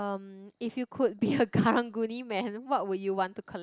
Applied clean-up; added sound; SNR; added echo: none; none; none; none.